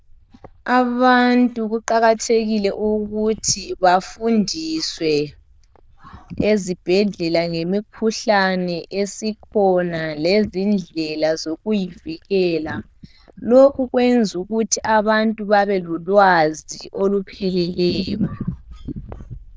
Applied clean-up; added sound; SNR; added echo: neural diffusion model UNIVERSE++.